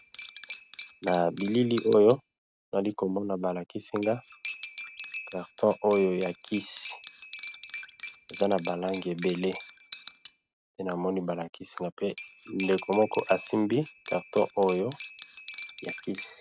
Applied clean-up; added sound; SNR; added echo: none; Cutlery, silverware; 15 dB; none.